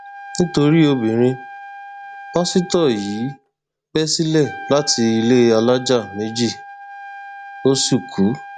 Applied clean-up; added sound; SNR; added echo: none; Trumpet; 16 dB; none.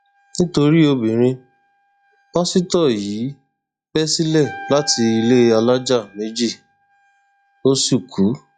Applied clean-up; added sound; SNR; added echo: classical method log-MMSE.